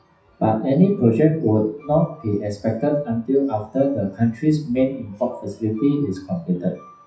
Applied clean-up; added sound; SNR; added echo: classical method WPE with log-MMSE.